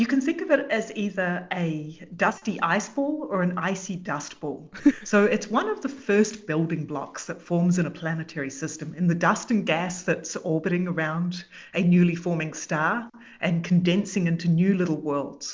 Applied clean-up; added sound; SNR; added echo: none; none; none; none.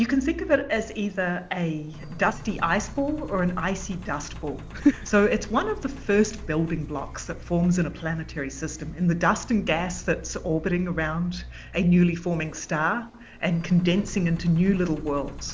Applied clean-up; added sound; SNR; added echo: none; Engine; 14 dB; none.